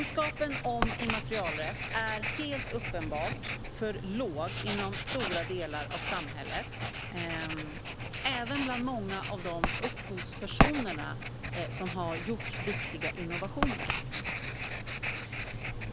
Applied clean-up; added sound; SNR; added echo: none; Writing; -3 dB; none.